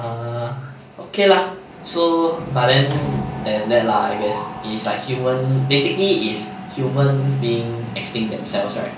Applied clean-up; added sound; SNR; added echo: none; Mechanisms; 12 dB; reverberation time 0.5 s.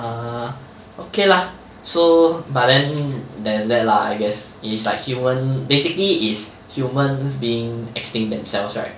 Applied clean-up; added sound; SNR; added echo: none; none; none; none.